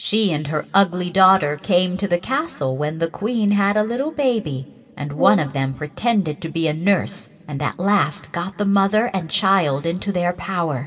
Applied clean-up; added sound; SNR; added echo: none; Brass instrument; 10 dB; reverberation time 3.0 s.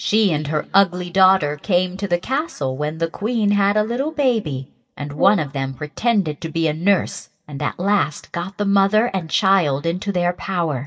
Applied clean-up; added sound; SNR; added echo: neural mask model DeepFilterNet 3.